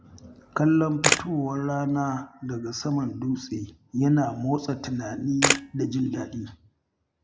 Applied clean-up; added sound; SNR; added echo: none; Camera; 2 dB; none.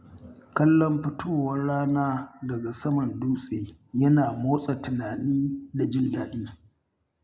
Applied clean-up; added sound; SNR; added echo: none; none; none; none.